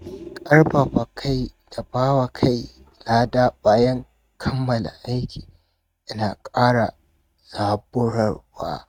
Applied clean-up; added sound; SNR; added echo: neural mask model RNNoise.